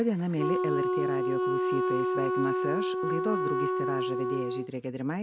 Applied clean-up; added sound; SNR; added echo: none; Wind instrument, woodwind instrument; -4 dB; none.